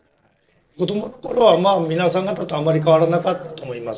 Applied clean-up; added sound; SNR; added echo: neural separator model SepFormer DNS4.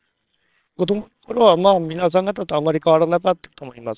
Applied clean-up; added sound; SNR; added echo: neural separator model SepFormer WHAMR!.